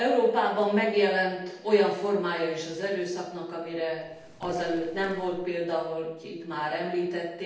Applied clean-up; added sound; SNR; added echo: neural separator model SepFormer DNS4.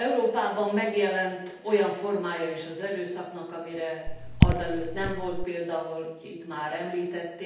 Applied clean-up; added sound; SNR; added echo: none; Raindrop / Drip; -4 dB; reverberation time 0.8 s.